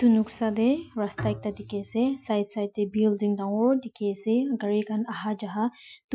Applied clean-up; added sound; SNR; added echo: classical method Wiener filter.